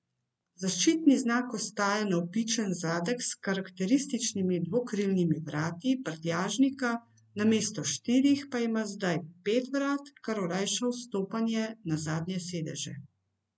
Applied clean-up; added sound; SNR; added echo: none; none; none; none.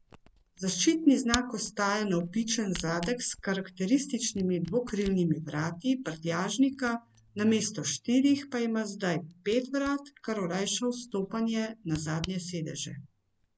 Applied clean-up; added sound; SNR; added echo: none; Camera; 18 dB; none.